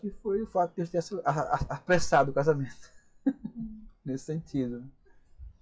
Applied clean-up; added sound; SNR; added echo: classical method WPE with log-MMSE.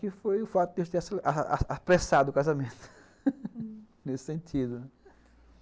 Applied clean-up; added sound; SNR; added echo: none; none; none; none.